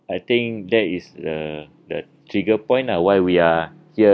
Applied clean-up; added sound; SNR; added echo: none; none; none; none.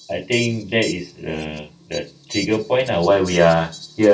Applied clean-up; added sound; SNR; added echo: none; Fowl; 18 dB; reverberation time 0.2 s.